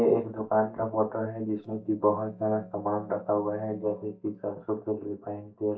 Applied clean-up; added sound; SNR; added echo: neural mask model DeepFilterNet 3.